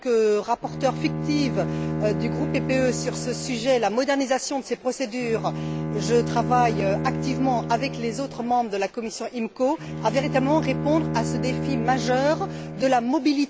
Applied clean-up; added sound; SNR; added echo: none; Bowed string instrument; 5 dB; none.